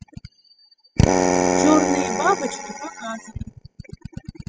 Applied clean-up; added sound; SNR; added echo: classical method spectral subtraction.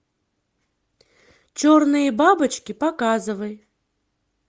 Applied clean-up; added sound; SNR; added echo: none; none; none; none.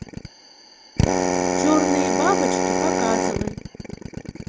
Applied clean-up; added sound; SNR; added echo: none; Drill; -4 dB; none.